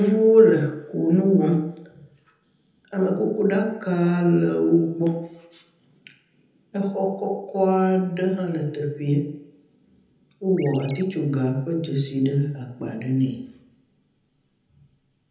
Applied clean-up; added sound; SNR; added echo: none; Chirp, tweet; 20 dB; reverberation time 0.8 s.